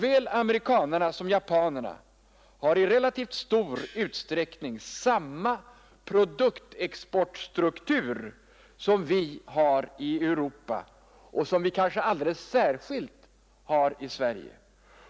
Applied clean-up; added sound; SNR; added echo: none; Gong; 18 dB; none.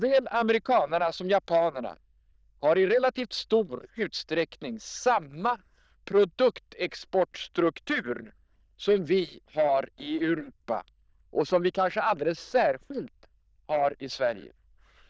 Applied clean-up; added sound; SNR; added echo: neural diffusion model UNIVERSE++.